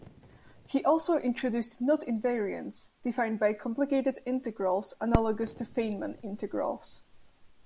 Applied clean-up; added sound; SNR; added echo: none; Fireworks; 11 dB; none.